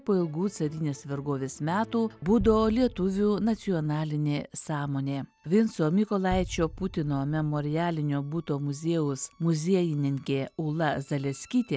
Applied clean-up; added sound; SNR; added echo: none; Boom; 16 dB; none.